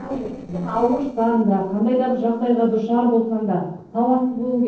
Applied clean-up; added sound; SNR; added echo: neural separator model SepFormer DNS4.